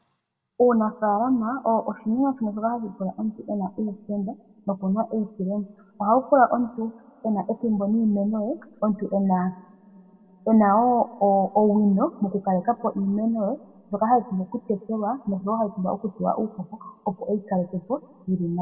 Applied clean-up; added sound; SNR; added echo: none; none; none; reverberation time 1.9 s.